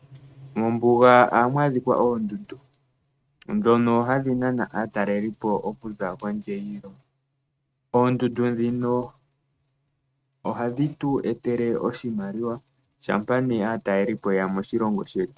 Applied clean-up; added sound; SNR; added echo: neural mask model RNNoise.